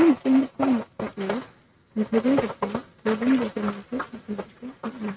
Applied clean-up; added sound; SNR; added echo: neural mask model RNNoise.